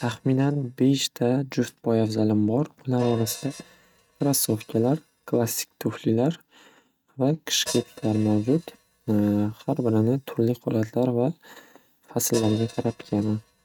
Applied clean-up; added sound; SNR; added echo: neural mask model RNNoise.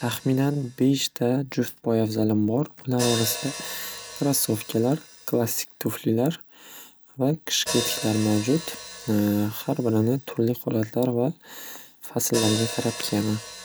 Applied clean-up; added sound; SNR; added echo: none; Hi-hat; 12 dB; none.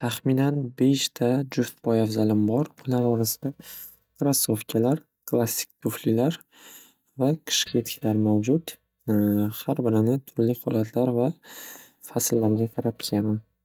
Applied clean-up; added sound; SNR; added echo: neural mask model DeepFilterNet 3.